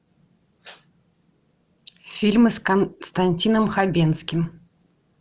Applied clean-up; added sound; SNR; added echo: none; none; none; none.